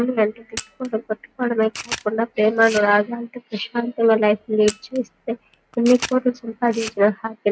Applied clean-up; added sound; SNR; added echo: none; Camera; 16 dB; none.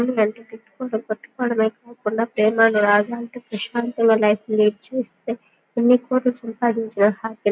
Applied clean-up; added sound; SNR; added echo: none; none; none; none.